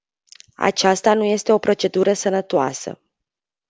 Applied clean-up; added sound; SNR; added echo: none; none; none; none.